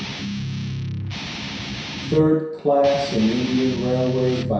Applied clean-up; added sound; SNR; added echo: none; Guitar; 6 dB; reverberation time 0.7 s.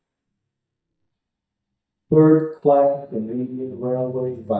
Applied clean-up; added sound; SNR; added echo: neural mask model DeepFilterNet 3.